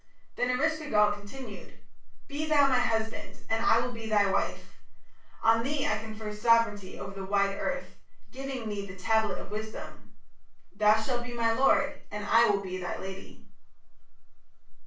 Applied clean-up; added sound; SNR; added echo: none; none; none; reverberation time 0.3 s.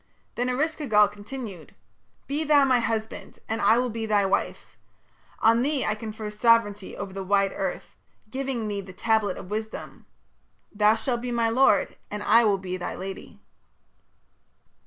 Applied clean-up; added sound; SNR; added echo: none; none; none; none.